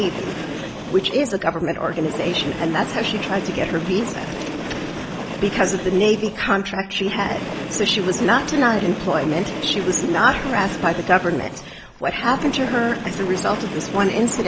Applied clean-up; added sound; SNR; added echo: none; Train; 7 dB; none.